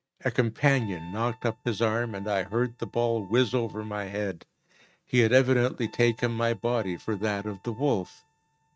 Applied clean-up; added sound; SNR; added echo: neural mask model RNNoise.